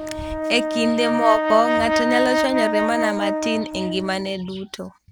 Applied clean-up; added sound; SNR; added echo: none; Brass instrument; 1 dB; none.